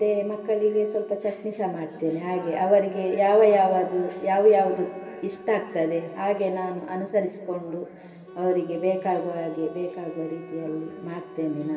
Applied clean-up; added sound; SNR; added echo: none; Wind instrument, woodwind instrument; 20 dB; reverberation time 2.7 s.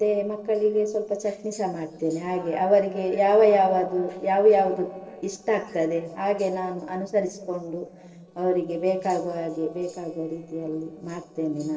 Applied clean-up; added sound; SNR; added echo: neural separator model SepFormer DNS4.